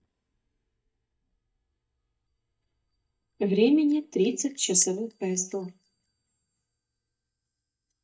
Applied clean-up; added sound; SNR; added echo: neural mask model DeepFilterNet 3.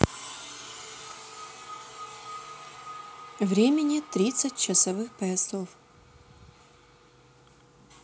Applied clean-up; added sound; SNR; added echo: none; none; none; none.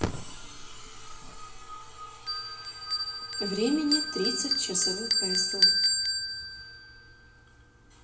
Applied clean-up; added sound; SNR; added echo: none; Bell; -3 dB; reverberation time 0.6 s.